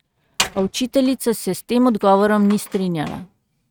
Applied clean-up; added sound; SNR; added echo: neural mask model RNNoise.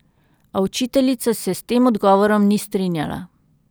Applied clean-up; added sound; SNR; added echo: none; none; none; none.